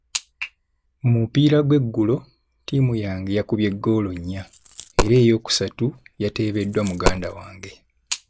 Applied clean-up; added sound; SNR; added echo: none; Coin (dropping); 4 dB; none.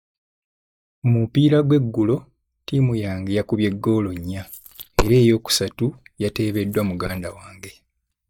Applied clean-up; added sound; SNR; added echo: neural mask model DeepFilterNet 3.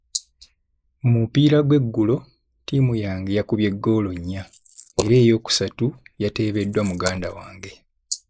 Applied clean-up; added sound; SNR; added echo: neural mask model Resemble Enhance denoiser.